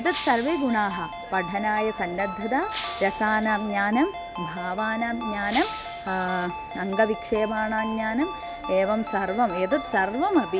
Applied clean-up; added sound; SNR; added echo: none; Shatter + Ringtone; 9 dB; none.